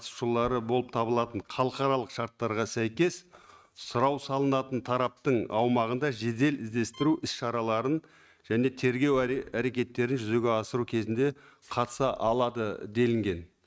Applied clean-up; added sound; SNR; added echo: neural mask model RNNoise.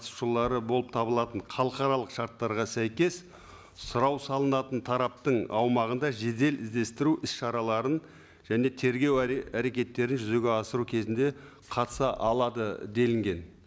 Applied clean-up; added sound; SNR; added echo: none; none; none; none.